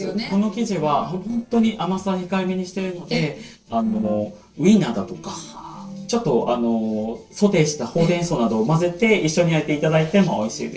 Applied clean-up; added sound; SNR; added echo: neural separator model SepFormer DNS4.